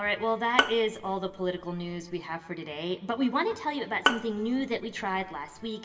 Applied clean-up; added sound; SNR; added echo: none; Bowed string instrument; 3 dB; reverberation time 0.9 s.